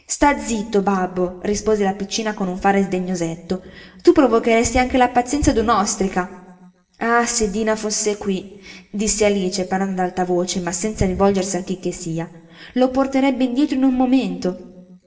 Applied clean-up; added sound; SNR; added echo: none; none; none; reverberation time 0.9 s.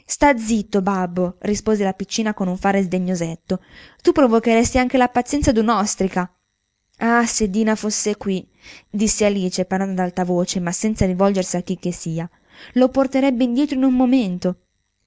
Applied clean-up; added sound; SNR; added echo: none; none; none; none.